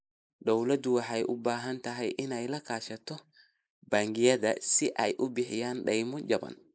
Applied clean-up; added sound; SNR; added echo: neural mask model Resemble Enhance denoiser.